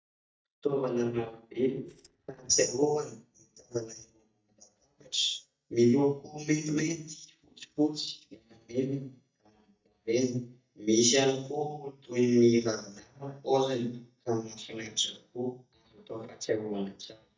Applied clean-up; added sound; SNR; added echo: neural mask model DeepFilterNet 3.